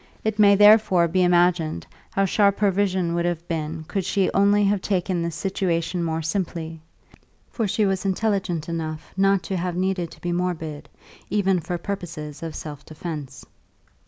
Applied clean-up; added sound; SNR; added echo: none; none; none; none.